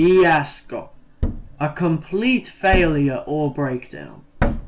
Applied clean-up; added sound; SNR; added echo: none; Thump, thud; 7 dB; none.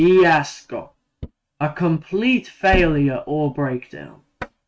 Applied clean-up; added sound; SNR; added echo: neural mask model RNNoise.